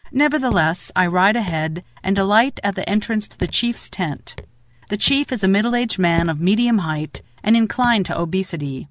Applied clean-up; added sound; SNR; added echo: none; Raindrop / Drip; 16 dB; none.